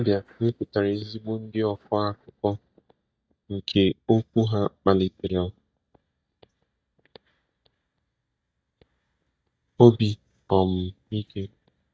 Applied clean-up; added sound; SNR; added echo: neural mask model DeepFilterNet 3.